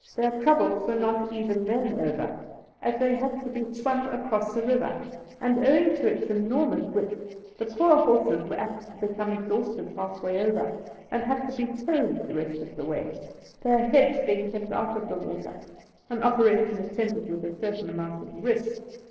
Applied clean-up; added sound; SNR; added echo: neural separator model SepFormer DNS4.